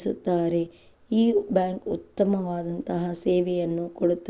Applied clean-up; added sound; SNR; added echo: none; none; none; none.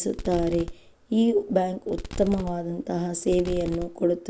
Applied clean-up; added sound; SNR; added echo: none; Fireworks; 11 dB; none.